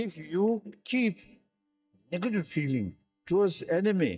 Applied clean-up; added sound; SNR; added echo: neural mask model DeepFilterNet 3.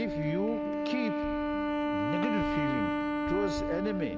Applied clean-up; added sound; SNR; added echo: none; Wind instrument, woodwind instrument; -3 dB; none.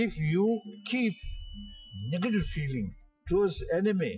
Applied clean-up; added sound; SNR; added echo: classical method Wiener filter.